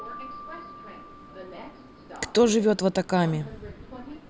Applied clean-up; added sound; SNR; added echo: none; Subway, metro, underground + Keyboard (musical); 14 dB; none.